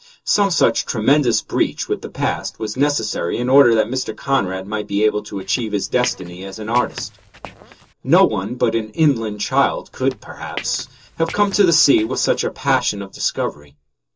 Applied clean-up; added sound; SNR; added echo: neural separator model SepFormer DNS4.